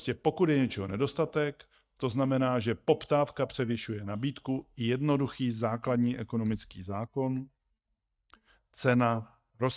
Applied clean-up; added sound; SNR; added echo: neural mask model DeepFilterNet 3.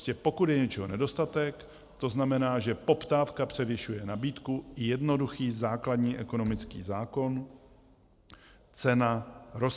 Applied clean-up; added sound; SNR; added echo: none; none; none; none.